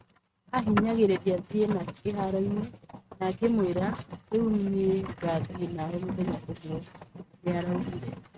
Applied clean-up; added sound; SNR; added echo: neural mask model RNNoise.